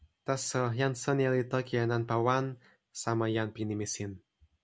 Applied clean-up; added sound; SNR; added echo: none; none; none; none.